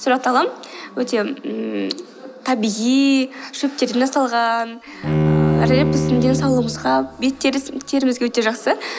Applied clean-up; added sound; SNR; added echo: none; Bowed string instrument; 1 dB; none.